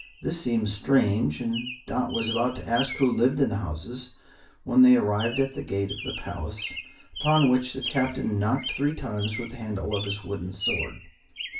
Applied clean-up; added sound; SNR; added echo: none; Chirp, tweet; 12 dB; reverberation time 0.3 s.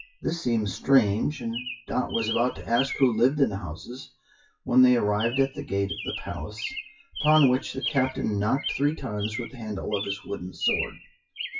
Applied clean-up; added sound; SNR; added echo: classical method WPE with log-MMSE.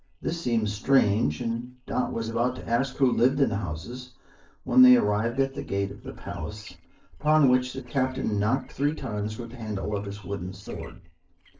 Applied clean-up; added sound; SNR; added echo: neural separator model SepFormer DNS4.